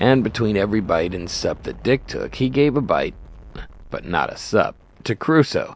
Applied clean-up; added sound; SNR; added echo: none; Explosion; 19 dB; none.